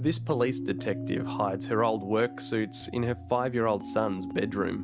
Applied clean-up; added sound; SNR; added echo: none; none; none; none.